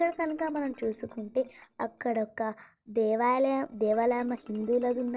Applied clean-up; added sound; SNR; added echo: neural separator model SepFormer DNS4.